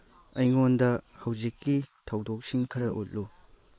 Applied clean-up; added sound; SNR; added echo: neural mask model Resemble Enhance denoiser.